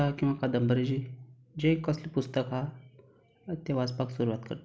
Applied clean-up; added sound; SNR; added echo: none; none; none; none.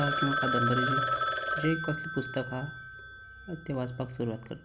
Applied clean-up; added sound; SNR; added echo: none; Telephone; 0 dB; none.